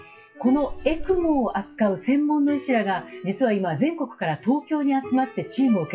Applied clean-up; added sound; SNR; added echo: classical method WPE with log-MMSE.